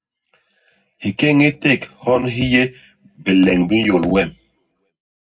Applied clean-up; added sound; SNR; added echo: none; none; none; reverberation time 0.3 s.